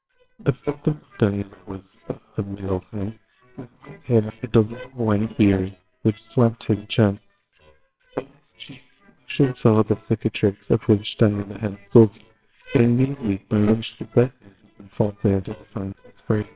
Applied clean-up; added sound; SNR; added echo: neural separator model SepFormer WHAMR!.